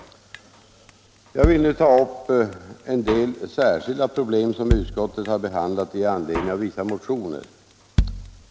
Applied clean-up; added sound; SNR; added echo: none; Drum kit; 7 dB; none.